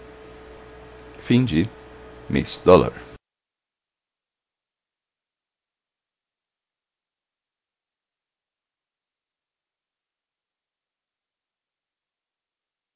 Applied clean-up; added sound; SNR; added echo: none; none; none; none.